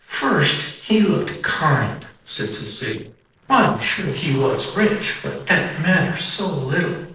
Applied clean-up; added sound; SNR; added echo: neural separator model SepFormer DNS4.